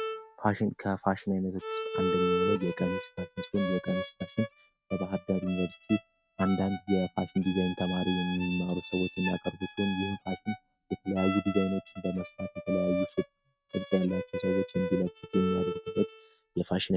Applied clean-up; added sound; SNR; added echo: neural mask model RNNoise.